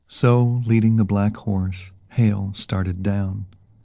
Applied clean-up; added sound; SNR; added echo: neural separator model SepFormer DNS4.